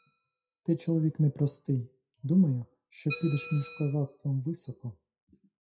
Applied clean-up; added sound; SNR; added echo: classical method WPE with log-MMSE.